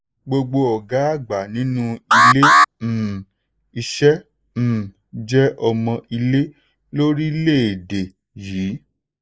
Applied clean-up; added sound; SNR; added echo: neural mask model Resemble Enhance denoiser.